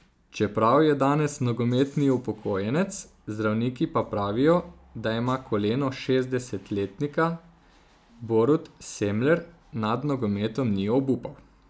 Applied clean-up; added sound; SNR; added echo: none; none; none; none.